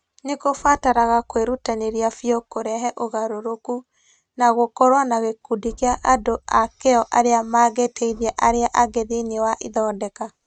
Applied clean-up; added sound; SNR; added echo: neural mask model RNNoise.